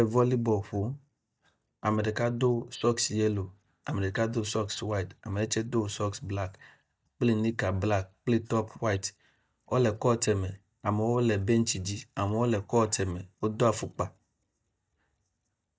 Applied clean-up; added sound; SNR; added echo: neural mask model DeepFilterNet 3.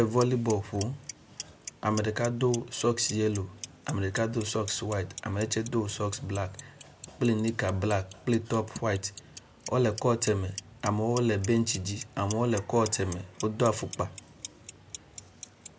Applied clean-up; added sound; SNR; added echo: none; Clock; 17 dB; none.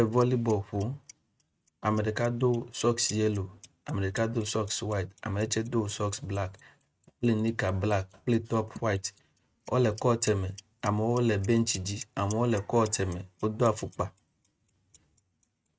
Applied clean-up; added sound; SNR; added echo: neural mask model RNNoise.